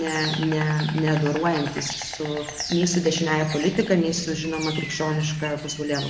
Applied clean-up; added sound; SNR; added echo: none; Insect; 11 dB; none.